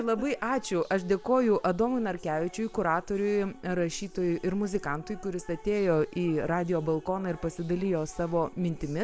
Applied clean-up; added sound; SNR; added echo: none; none; none; none.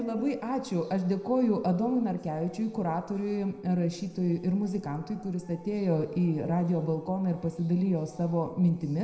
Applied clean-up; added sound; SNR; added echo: none; none; none; reverberation time 0.7 s.